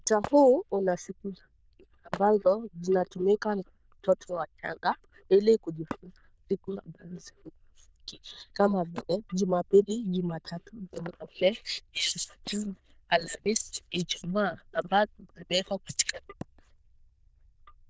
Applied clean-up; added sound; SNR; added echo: neural diffusion model UNIVERSE++.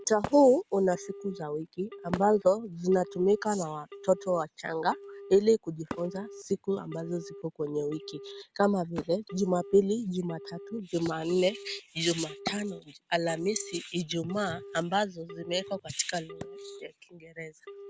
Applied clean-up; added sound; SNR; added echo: none; Wood + Telephone; 16 dB; none.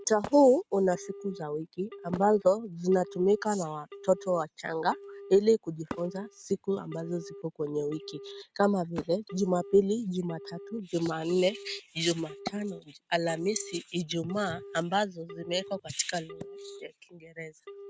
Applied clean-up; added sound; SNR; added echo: neural mask model RNNoise.